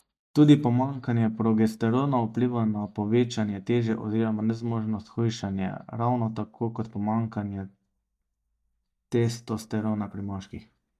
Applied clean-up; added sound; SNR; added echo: neural mask model DeepFilterNet 3.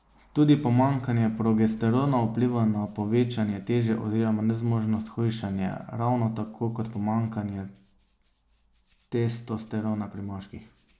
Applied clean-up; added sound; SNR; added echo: none; Rattle (instrument); 17 dB; none.